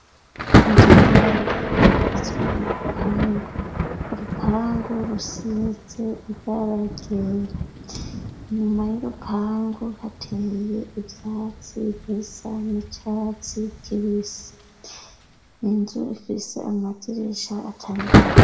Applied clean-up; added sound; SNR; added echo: none; Thunder; -5 dB; reverberation time 0.9 s.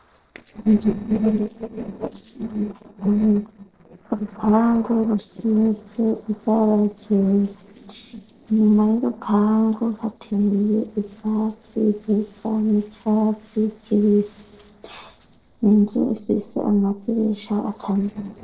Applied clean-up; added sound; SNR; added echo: neural separator model SepFormer DNS4.